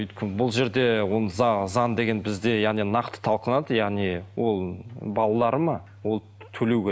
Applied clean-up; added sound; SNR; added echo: none; none; none; none.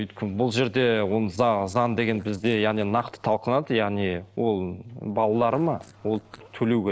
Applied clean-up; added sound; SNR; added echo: neural separator model SepFormer DNS4.